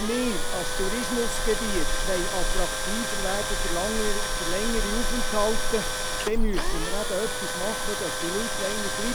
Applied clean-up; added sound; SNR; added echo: none; Tools + Bird vocalization, bird call, bird song; -5 dB; none.